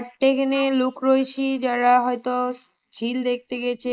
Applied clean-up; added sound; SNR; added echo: neural mask model Resemble Enhance denoiser.